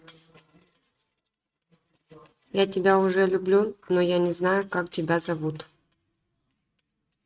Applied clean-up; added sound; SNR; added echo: neural mask model RNNoise.